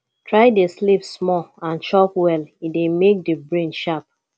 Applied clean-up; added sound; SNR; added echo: none; none; none; none.